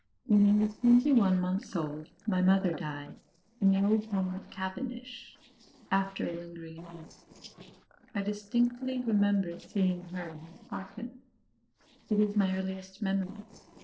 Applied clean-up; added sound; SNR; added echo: neural separator model SepFormer DNS4.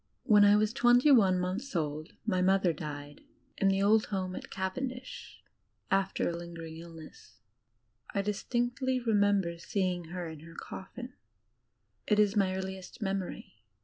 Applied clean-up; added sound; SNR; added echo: none; none; none; none.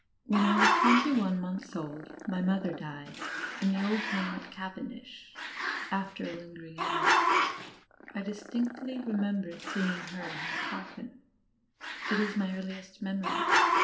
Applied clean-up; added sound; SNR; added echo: none; Growling; -1 dB; reverberation time 0.9 s.